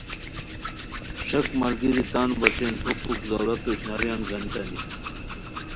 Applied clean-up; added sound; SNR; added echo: none; Hands; 4 dB; none.